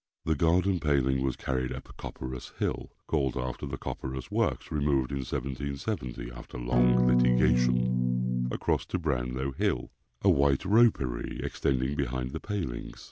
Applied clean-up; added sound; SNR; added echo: none; Electric guitar / Strum; -4 dB; none.